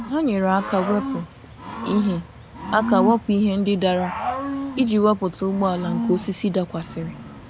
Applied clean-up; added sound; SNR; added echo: none; Cricket / Growling; 7 dB; none.